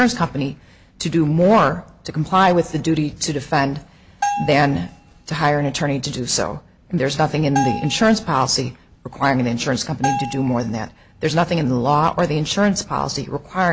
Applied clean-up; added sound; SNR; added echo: none; Bell; 9 dB; none.